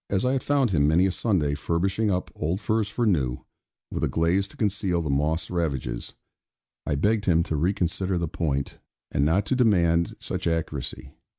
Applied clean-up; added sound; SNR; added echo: none; none; none; none.